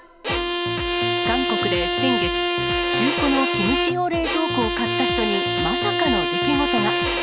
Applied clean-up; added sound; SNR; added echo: none; Bowed string instrument; -2 dB; none.